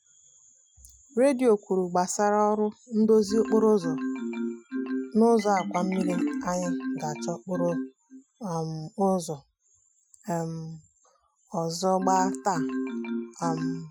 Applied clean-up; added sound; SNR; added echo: classical method Wiener filter.